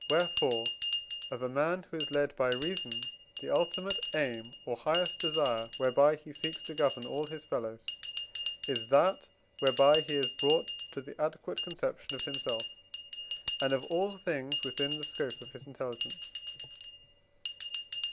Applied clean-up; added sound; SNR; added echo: none; Bell; 0 dB; none.